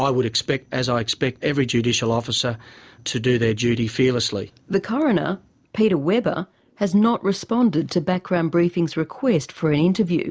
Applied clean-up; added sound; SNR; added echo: none; none; none; none.